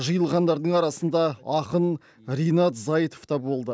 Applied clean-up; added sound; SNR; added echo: none; none; none; none.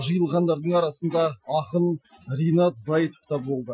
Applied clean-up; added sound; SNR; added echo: classical method Wiener filter.